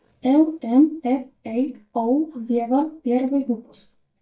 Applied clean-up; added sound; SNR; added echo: neural mask model DeepFilterNet 3.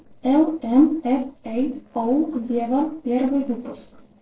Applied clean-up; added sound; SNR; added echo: neural separator model SepFormer DNS4.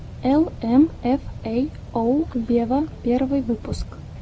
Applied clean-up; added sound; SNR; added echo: none; none; none; none.